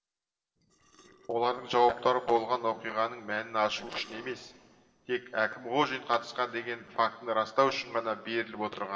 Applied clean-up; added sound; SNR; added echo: neural separator model SepFormer DNS4.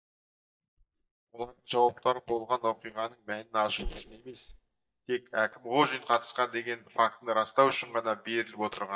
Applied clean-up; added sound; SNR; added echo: neural mask model DeepFilterNet 3.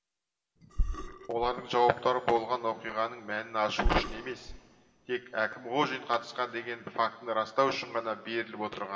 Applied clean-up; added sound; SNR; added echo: none; Burping, eructation; 2 dB; reverberation time 1.5 s.